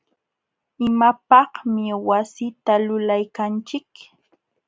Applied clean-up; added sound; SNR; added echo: none; none; none; none.